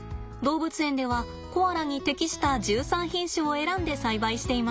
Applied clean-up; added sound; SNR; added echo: none; none; none; none.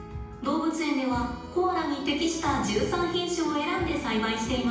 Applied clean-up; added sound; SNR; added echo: none; none; none; reverberation time 0.9 s.